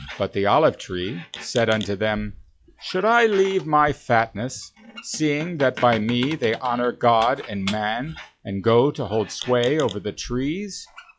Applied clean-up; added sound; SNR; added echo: classical method log-MMSE.